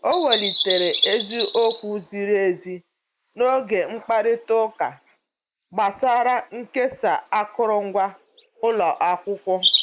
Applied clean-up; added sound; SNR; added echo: neural mask model Resemble Enhance denoiser.